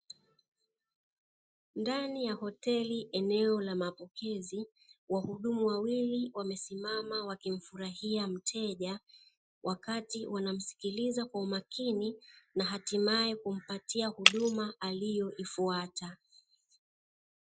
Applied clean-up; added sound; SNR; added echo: classical method Wiener filter.